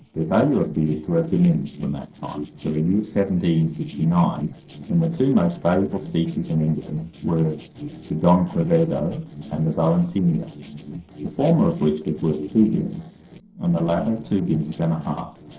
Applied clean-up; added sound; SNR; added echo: neural separator model SepFormer DNS4.